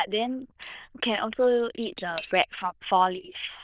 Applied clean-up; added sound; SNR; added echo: neural diffusion model UNIVERSE++.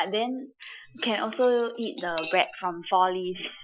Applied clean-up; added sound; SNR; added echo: classical method Wiener filter.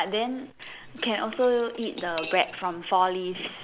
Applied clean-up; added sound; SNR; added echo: none; Cutlery, silverware / Dishes, pots, and pans; 16 dB; none.